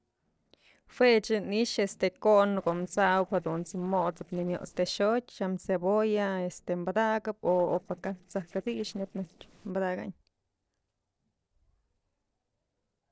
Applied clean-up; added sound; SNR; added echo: neural separator model SepFormer DNS4.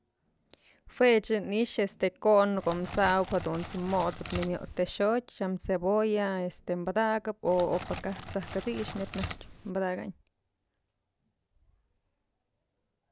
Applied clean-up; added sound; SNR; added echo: none; Crackle; 9 dB; none.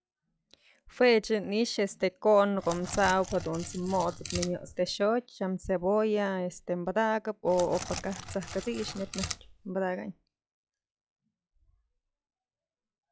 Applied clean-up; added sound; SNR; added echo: classical method log-MMSE.